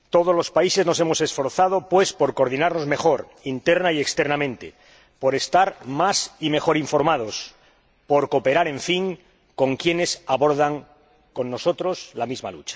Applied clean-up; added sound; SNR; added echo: none; none; none; none.